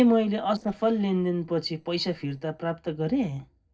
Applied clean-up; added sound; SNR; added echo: neural separator model SepFormer DNS4.